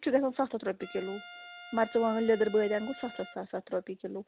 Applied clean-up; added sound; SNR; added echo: none; Trumpet; 17 dB; none.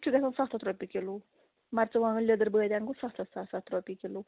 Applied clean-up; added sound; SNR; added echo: none; none; none; none.